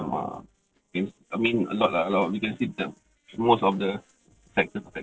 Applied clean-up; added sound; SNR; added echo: neural separator model SepFormer DNS4.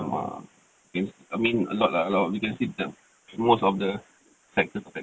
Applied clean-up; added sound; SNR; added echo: none; none; none; none.